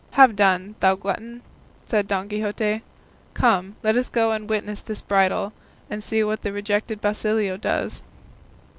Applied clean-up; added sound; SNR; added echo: none; none; none; none.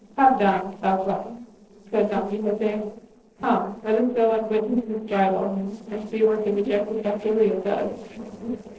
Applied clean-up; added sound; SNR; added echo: neural separator model SepFormer DNS4.